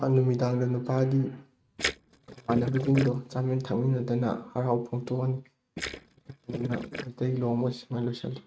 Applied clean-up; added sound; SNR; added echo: neural mask model RNNoise.